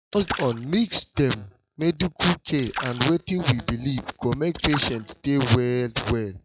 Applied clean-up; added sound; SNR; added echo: classical method log-MMSE.